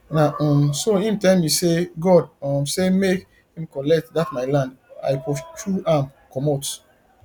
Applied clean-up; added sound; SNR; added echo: none; none; none; none.